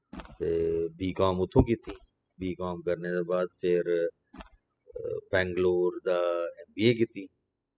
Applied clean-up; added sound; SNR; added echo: classical method spectral subtraction.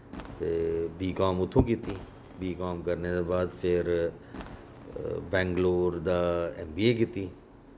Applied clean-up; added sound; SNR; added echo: none; Fireworks; 19 dB; none.